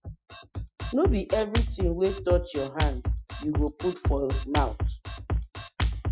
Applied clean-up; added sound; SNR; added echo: classical method Wiener filter.